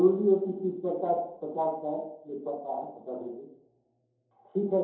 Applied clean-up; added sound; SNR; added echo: none; none; none; reverberation time 2.8 s.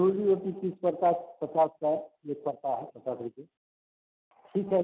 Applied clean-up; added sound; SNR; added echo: none; none; none; none.